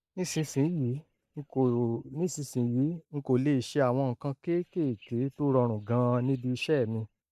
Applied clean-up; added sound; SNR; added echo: neural mask model DeepFilterNet 3.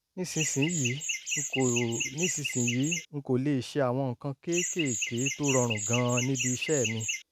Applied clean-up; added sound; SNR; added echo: none; Chirp, tweet; 3 dB; none.